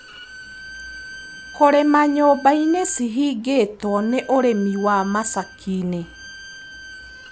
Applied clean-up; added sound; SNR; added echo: none; Bowed string instrument; 19 dB; none.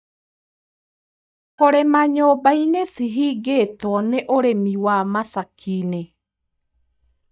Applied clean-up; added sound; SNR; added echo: neural mask model DeepFilterNet 3.